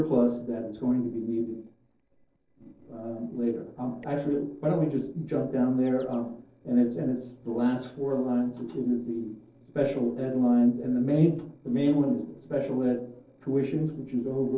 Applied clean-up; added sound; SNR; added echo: neural separator model SepFormer DNS4.